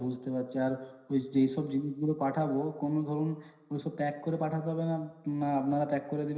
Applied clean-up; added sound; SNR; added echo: none; none; none; reverberation time 0.9 s.